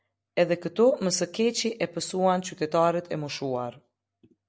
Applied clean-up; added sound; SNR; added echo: none; none; none; none.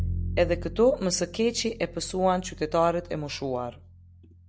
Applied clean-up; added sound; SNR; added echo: none; Bowed string instrument; 10 dB; none.